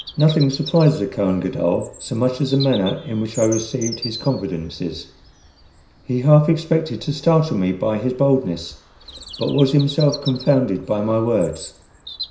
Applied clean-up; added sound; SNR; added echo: none; Bird vocalization, bird call, bird song; 17 dB; reverberation time 0.5 s.